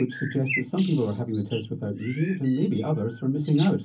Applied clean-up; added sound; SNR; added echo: none; Bird; 13 dB; reverberation time 0.3 s.